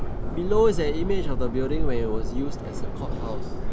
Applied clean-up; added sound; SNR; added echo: none; Subway, metro, underground; -4 dB; none.